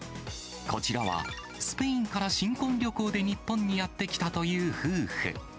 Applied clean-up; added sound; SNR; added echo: none; none; none; none.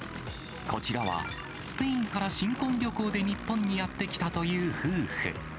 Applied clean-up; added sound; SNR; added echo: none; Aircraft; 10 dB; none.